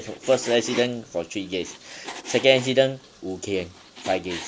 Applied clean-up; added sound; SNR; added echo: none; Frying (food); 14 dB; none.